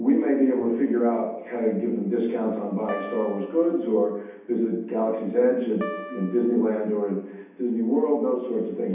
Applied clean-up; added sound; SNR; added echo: none; Piano; 15 dB; reverberation time 0.9 s.